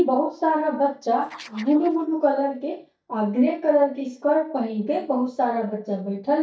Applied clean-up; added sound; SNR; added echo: neural mask model DeepFilterNet 3.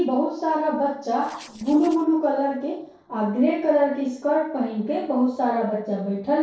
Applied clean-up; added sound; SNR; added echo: neural separator model SepFormer DNS4.